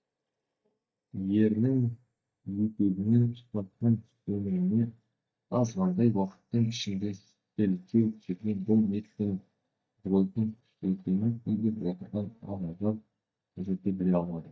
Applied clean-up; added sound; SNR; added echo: neural mask model DeepFilterNet 3.